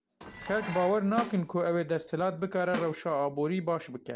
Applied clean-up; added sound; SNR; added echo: none; Snare drum + Dishes, pots, and pans; 13 dB; none.